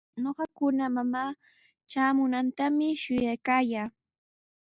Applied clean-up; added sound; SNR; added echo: none; none; none; none.